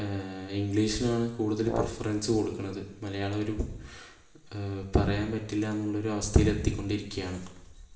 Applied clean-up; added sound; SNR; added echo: none; Brass instrument; 7 dB; reverberation time 0.8 s.